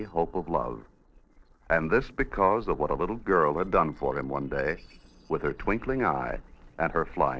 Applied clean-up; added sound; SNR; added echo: neural separator model SepFormer DNS4.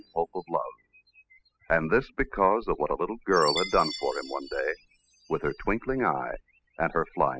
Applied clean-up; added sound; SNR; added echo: classical method spectral subtraction.